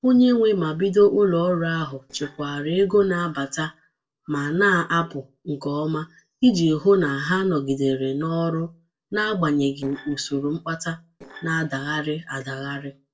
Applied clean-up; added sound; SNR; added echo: neural separator model SepFormer DNS4.